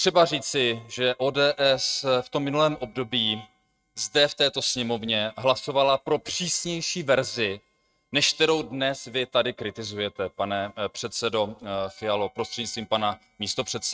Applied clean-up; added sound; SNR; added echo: neural mask model RNNoise.